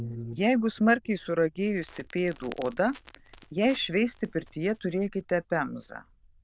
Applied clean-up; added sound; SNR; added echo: neural diffusion model UNIVERSE++.